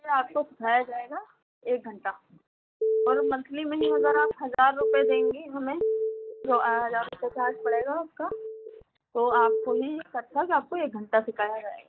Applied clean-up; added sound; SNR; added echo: neural mask model DeepFilterNet 3.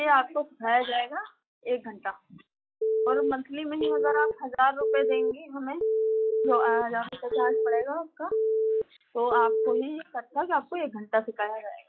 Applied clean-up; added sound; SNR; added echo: classical method log-MMSE.